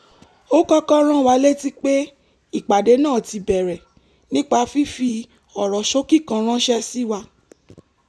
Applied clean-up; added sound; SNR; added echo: none; none; none; none.